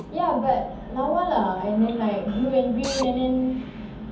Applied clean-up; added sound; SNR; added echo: none; Drill; 18 dB; reverberation time 0.6 s.